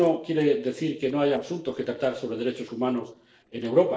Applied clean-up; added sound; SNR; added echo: neural separator model SepFormer DNS4.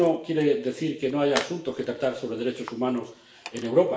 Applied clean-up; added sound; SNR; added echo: none; Tools; 15 dB; reverberation time 0.7 s.